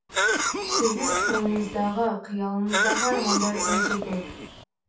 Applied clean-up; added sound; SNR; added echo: none; Cough; -2 dB; reverberation time 0.2 s.